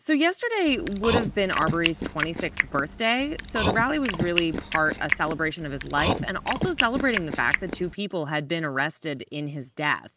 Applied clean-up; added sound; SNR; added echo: none; Chewing, mastication; 3 dB; none.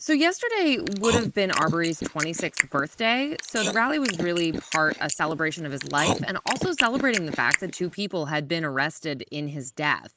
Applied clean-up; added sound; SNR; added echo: neural mask model Resemble Enhance denoiser.